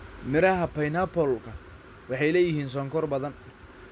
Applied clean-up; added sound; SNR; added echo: none; none; none; none.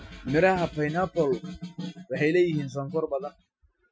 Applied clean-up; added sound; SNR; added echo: classical method Wiener filter.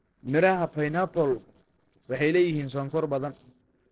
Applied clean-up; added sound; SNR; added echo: neural separator model SepFormer DNS4.